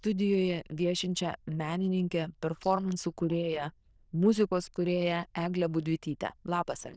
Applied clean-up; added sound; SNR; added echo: neural diffusion model UNIVERSE++.